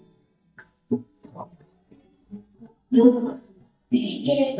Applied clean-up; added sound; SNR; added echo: neural mask model DeepFilterNet 3.